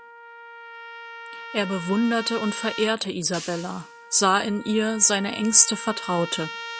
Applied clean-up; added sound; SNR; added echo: none; Hi-hat + Trumpet; 13 dB; none.